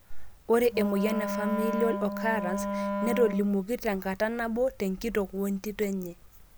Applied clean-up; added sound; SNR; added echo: none; Wind instrument, woodwind instrument; 4 dB; none.